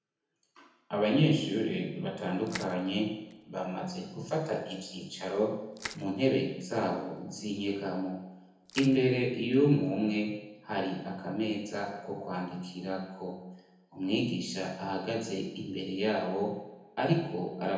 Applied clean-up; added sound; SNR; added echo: none; Crushing; 16 dB; reverberation time 0.9 s.